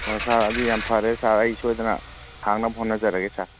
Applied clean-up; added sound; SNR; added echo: none; Engine / Car; 11 dB; none.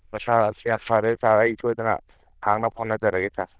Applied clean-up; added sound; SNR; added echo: neural diffusion model UNIVERSE++.